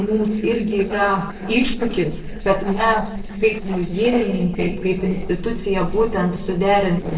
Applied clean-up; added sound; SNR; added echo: neural separator model SepFormer DNS4.